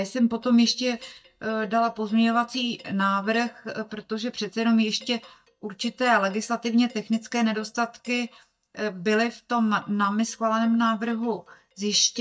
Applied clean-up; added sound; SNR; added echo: neural mask model DeepFilterNet 3.